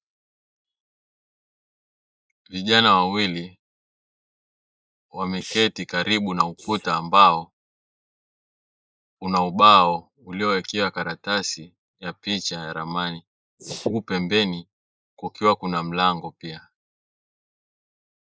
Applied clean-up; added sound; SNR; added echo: neural mask model Resemble Enhance denoiser.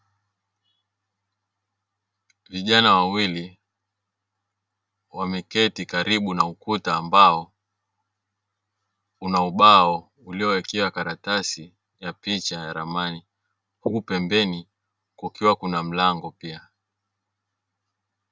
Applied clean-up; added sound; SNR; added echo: none; none; none; none.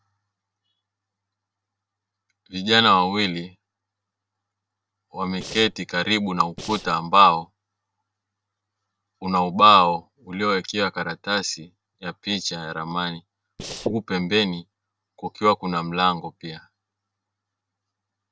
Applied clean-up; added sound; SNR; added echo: neural separator model SepFormer DNS4.